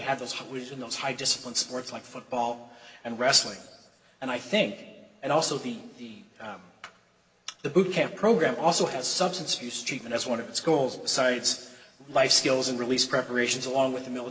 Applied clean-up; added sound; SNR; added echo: none; none; none; reverberation time 0.9 s.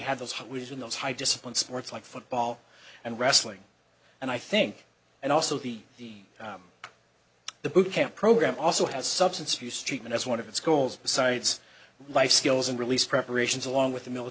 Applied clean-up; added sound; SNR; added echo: none; none; none; none.